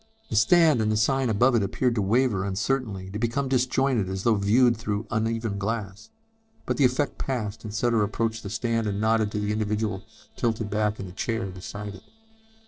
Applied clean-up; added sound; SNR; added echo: neural separator model SepFormer DNS4.